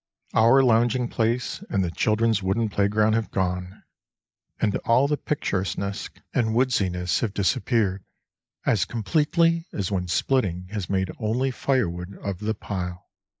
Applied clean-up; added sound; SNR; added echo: neural mask model Resemble Enhance denoiser.